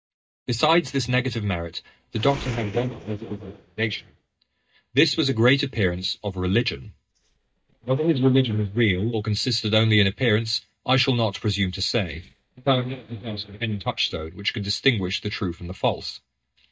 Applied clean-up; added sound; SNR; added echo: neural mask model DeepFilterNet 3.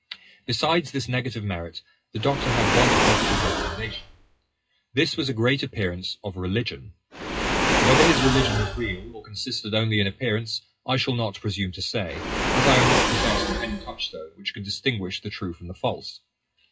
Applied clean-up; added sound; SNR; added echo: classical method WPE with log-MMSE.